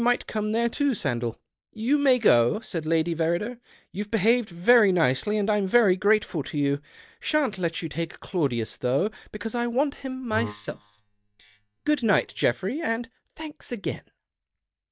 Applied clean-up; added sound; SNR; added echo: neural mask model DeepFilterNet 3.